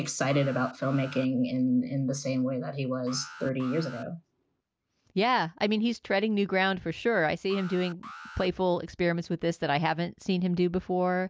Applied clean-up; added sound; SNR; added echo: none; Alarm; 18 dB; none.